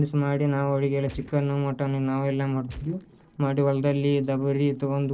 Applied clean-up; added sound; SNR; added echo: neural separator model SepFormer DNS4.